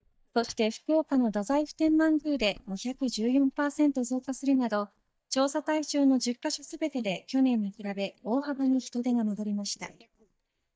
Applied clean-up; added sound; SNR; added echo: neural mask model DeepFilterNet 3.